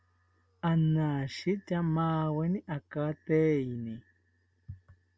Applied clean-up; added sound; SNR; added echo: none; none; none; none.